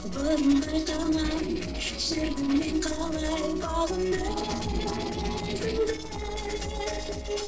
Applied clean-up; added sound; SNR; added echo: neural separator model SepFormer DNS4.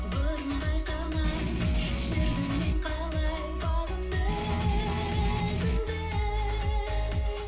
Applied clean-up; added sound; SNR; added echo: none; Strum; 4 dB; reverberation time 0.3 s.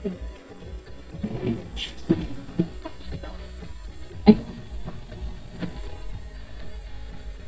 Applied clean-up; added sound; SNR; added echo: neural mask model DeepFilterNet 3.